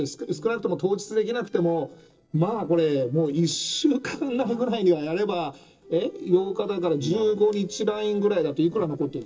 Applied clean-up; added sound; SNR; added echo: neural separator model SepFormer DNS4.